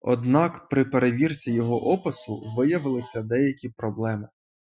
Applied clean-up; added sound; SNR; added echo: classical method Wiener filter.